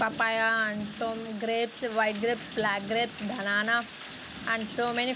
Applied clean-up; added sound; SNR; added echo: none; none; none; none.